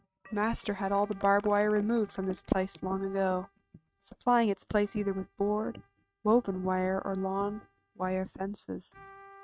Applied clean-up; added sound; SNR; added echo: neural mask model RNNoise.